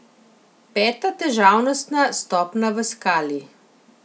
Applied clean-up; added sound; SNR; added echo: none; none; none; none.